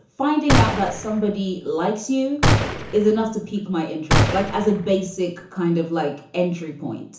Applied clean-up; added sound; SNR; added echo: none; Gunshot, gunfire; 0 dB; reverberation time 0.7 s.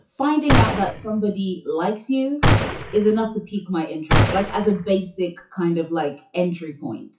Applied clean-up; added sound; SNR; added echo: classical method WPE with log-MMSE.